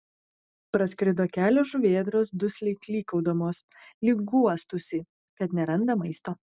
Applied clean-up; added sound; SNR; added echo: none; none; none; none.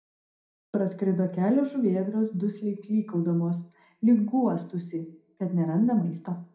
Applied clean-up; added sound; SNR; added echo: none; none; none; reverberation time 0.4 s.